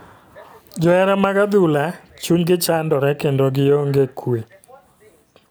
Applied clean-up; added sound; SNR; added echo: none; none; none; none.